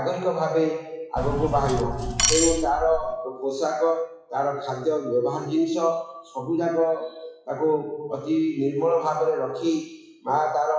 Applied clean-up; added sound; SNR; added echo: classical method WPE with log-MMSE.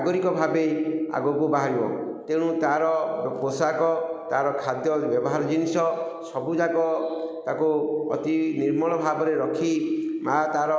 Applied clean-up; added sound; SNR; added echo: none; none; none; none.